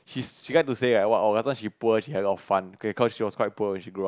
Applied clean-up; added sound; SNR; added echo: none; none; none; none.